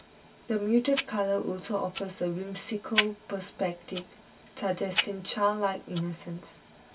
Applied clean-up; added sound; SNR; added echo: none; Tick-tock; 8 dB; reverberation time 0.2 s.